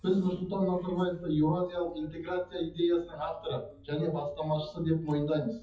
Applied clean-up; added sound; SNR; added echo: classical method WPE with log-MMSE.